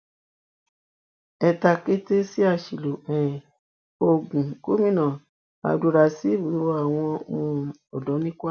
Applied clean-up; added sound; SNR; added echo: none; none; none; none.